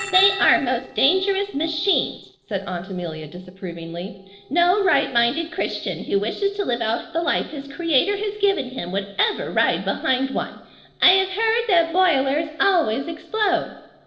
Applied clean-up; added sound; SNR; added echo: neural separator model SepFormer DNS4.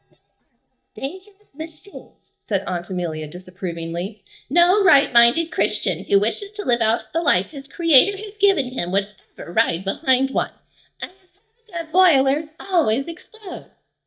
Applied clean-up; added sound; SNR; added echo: neural mask model DeepFilterNet 3.